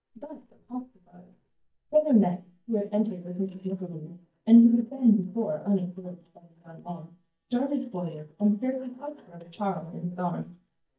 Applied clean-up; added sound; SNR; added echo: neural mask model DeepFilterNet 3.